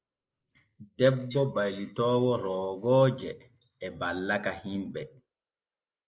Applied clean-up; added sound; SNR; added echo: neural mask model Resemble Enhance denoiser.